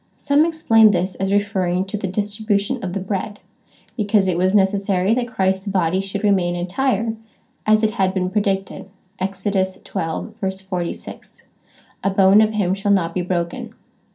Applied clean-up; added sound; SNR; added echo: none; none; none; reverberation time 0.3 s.